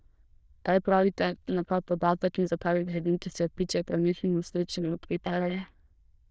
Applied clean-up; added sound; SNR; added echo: neural diffusion model UNIVERSE++.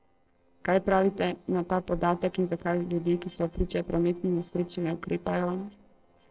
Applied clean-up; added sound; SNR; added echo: neural separator model SepFormer DNS4.